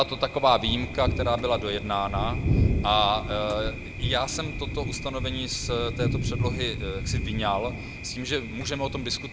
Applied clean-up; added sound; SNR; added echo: none; Thunder; 1 dB; none.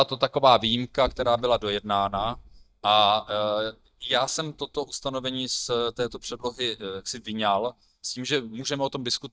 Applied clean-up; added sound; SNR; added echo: neural mask model DeepFilterNet 3.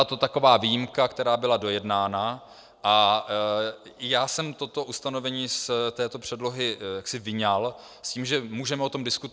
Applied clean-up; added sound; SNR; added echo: none; none; none; none.